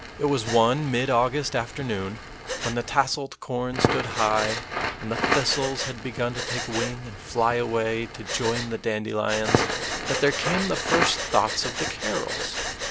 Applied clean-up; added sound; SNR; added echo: none; Crackle + Breathing; 3 dB; none.